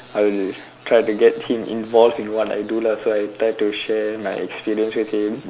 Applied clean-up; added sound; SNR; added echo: none; none; none; none.